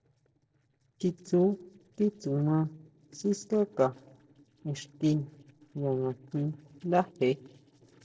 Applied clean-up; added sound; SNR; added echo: neural separator model SepFormer DNS4.